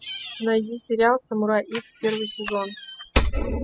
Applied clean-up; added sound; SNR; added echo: classical method spectral subtraction.